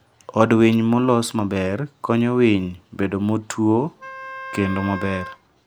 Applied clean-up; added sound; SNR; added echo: none; Wind instrument, woodwind instrument; 13 dB; none.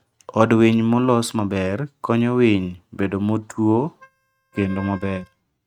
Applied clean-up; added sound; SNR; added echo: neural mask model RNNoise.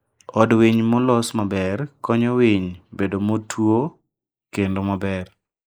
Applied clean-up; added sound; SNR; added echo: neural mask model Resemble Enhance denoiser.